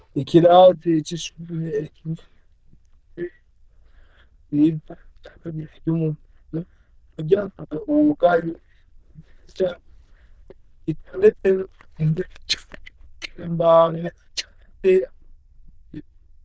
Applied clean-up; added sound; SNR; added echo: neural diffusion model UNIVERSE++.